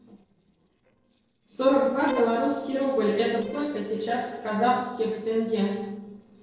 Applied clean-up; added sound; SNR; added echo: neural separator model SepFormer DNS4.